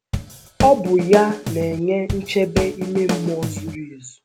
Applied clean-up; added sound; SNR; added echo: none; Drum kit; 5 dB; none.